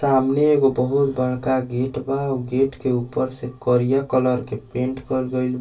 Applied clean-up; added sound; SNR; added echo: none; none; none; reverberation time 0.2 s.